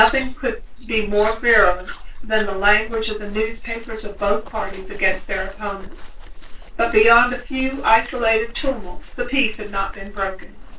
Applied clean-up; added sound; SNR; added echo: neural separator model SepFormer DNS4.